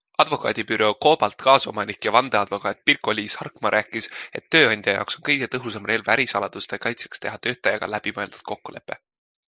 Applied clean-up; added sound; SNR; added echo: neural mask model Resemble Enhance denoiser.